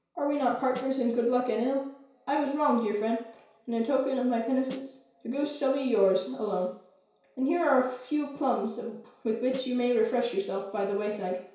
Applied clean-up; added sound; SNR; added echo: none; Snare drum; 19 dB; reverberation time 0.6 s.